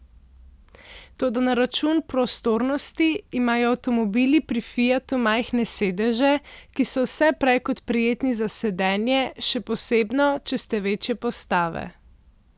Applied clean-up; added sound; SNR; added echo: none; none; none; none.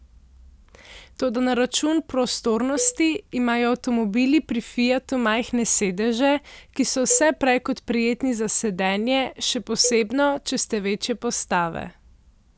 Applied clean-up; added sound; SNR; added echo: none; Cowbell; 15 dB; none.